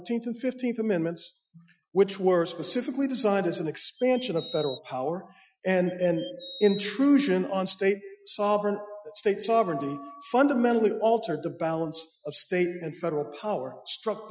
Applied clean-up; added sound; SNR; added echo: classical method Wiener filter.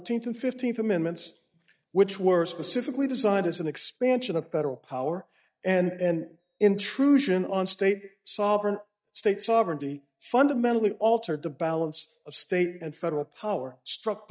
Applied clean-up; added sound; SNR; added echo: neural mask model DeepFilterNet 3.